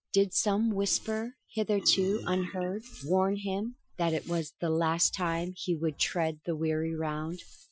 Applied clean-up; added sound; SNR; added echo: classical method Wiener filter.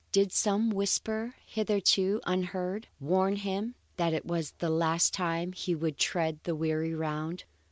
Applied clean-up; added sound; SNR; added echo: none; none; none; none.